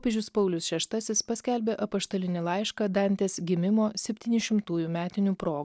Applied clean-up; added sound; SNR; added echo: none; none; none; none.